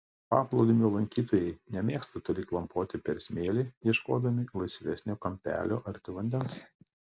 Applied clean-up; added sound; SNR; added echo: none; none; none; none.